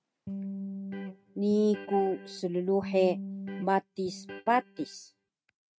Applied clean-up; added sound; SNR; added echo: neural mask model RNNoise.